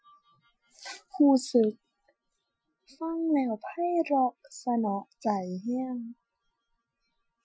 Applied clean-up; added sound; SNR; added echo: classical method Wiener filter.